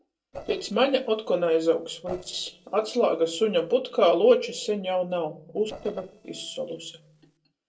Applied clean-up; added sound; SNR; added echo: neural separator model SepFormer DNS4.